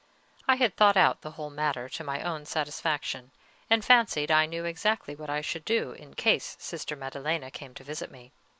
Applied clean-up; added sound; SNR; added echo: none; none; none; none.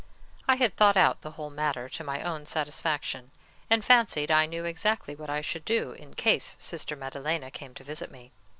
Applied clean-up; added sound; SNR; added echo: none; Squeak / Walk, footsteps; 18 dB; none.